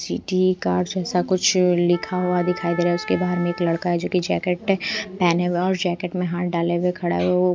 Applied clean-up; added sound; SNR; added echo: none; Wind instrument, woodwind instrument; 15 dB; none.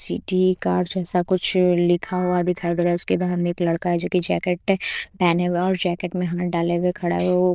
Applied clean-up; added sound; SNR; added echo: neural diffusion model UNIVERSE++.